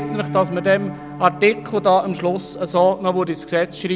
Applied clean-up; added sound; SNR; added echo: none; Piano; 13 dB; none.